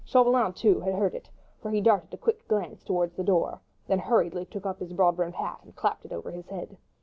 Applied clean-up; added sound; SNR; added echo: none; none; none; none.